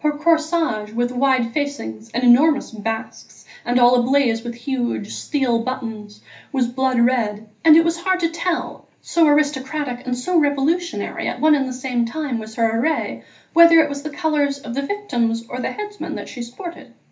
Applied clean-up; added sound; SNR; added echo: none; none; none; reverberation time 0.3 s.